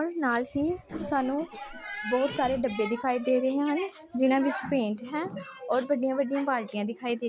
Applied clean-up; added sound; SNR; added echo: none; Livestock, farm animals, working animals; 19 dB; none.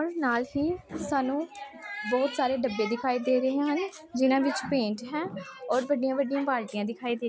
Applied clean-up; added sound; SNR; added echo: none; none; none; none.